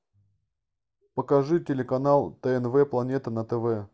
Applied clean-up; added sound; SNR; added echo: none; none; none; none.